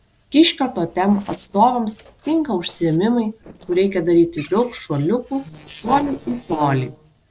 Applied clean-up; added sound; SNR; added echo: neural separator model SepFormer DNS4.